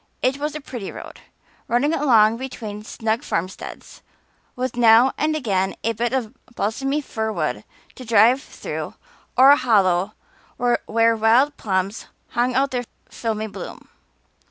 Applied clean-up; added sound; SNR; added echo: none; none; none; none.